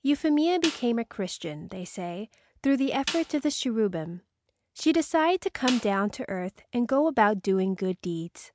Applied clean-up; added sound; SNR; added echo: none; Snare drum; 14 dB; none.